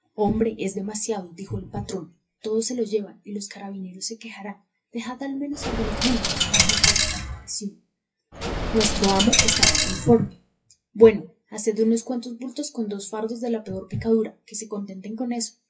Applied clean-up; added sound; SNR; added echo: classical method WPE with log-MMSE.